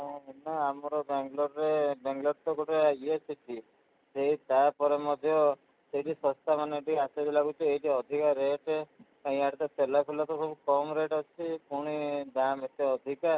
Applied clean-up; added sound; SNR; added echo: none; none; none; none.